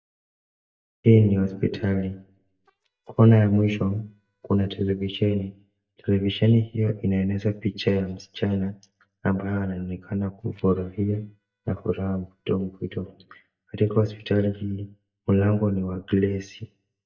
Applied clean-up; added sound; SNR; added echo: neural mask model DeepFilterNet 3.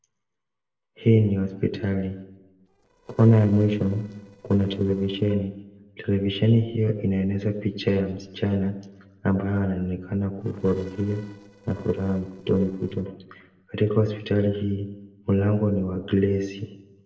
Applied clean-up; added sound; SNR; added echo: neural separator model SepFormer DNS4.